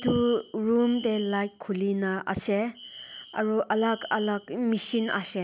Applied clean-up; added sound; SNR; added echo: none; Alarm; 19 dB; none.